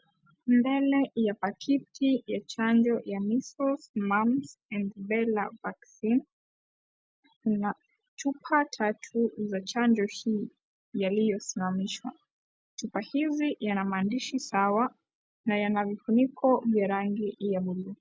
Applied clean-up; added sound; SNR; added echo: none; none; none; none.